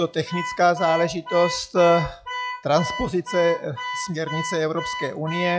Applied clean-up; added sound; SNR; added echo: classical method log-MMSE.